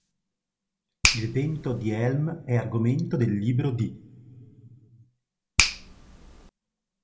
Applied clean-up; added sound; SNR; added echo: none; Finger snapping; 4 dB; reverberation time 1.6 s.